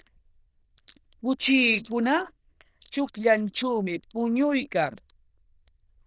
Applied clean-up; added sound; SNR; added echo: neural diffusion model UNIVERSE++.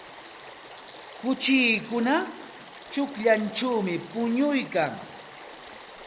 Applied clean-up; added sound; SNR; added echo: none; Stream / Frog; 16 dB; none.